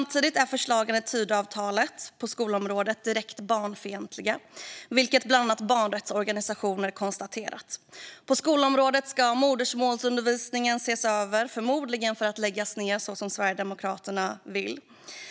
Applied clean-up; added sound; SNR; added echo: none; none; none; none.